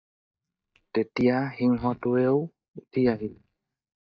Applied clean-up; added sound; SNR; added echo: neural mask model DeepFilterNet 3.